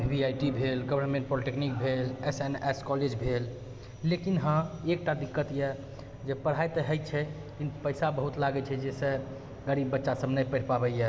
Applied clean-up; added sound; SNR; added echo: none; none; none; none.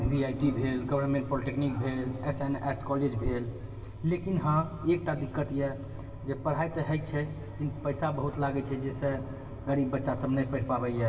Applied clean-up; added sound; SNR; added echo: none; none; none; reverberation time 2.5 s.